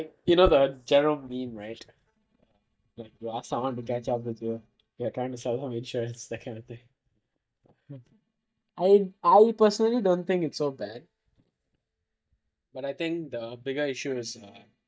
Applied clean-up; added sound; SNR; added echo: neural mask model DeepFilterNet 3.